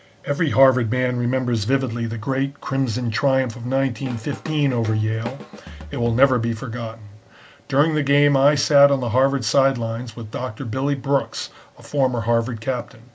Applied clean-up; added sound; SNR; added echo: none; Drum kit; 17 dB; none.